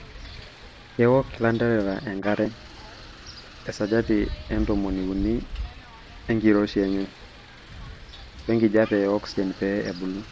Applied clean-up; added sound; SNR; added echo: none; Wind; 13 dB; none.